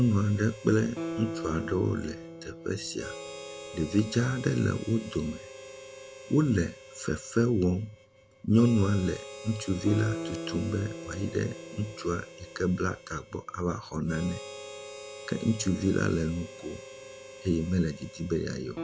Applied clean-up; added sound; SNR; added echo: none; Guitar + Harmonica; 12 dB; none.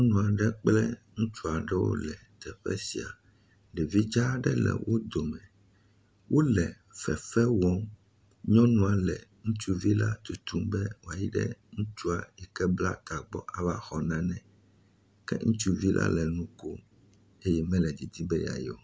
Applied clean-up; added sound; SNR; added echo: none; none; none; none.